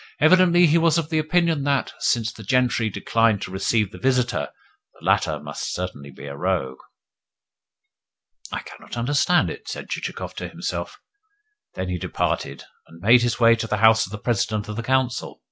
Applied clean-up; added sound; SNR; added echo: none; none; none; none.